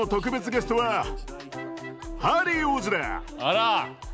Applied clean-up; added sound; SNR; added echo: none; none; none; none.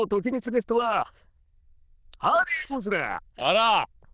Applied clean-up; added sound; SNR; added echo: neural diffusion model UNIVERSE++.